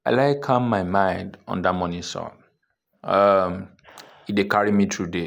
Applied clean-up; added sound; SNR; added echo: none; none; none; none.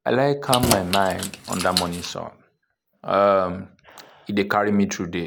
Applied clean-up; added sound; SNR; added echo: none; Keys jangling; 5 dB; none.